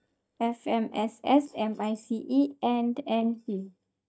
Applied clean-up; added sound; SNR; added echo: neural mask model DeepFilterNet 3.